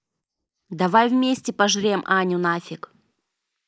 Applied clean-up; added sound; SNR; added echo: neural mask model Resemble Enhance denoiser.